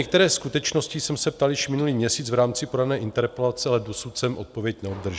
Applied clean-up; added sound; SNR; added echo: none; none; none; none.